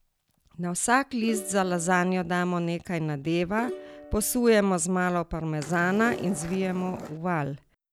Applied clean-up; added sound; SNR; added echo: none; Skateboard + Plucked string instrument; 15 dB; none.